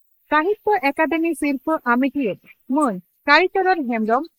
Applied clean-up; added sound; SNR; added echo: neural mask model Resemble Enhance denoiser.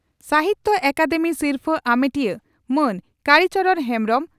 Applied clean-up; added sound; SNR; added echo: none; none; none; none.